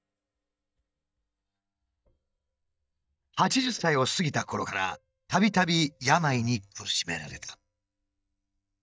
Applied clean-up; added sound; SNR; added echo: neural mask model DeepFilterNet 3.